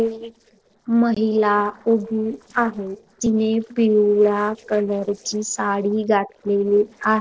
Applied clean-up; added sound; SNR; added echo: neural separator model SepFormer DNS4.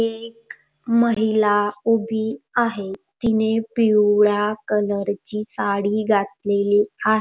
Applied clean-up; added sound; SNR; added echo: none; none; none; none.